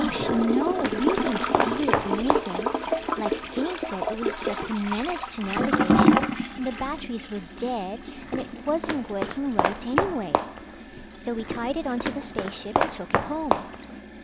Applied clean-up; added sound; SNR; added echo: none; Toilet flush / Gurgling + Walk, footsteps; -4 dB; none.